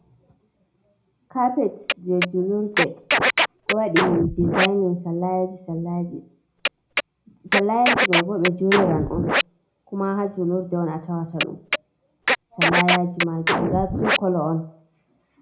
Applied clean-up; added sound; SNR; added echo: none; Scratching (performance technique); 1 dB; reverberation time 0.4 s.